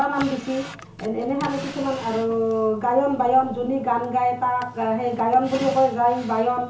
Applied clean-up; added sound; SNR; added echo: none; Drawer open or close; 17 dB; reverberation time 0.7 s.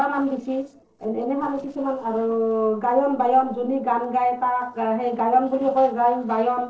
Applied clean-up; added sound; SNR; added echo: neural separator model SepFormer DNS4.